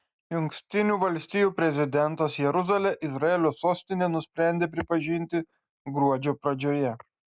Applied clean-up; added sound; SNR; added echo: none; none; none; none.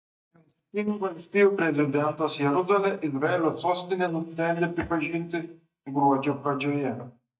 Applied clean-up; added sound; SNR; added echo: neural mask model DeepFilterNet 3.